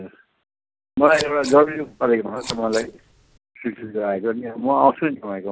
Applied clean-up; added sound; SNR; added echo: none; Scissors; 15 dB; none.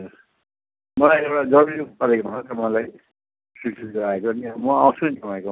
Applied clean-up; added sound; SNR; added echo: none; none; none; none.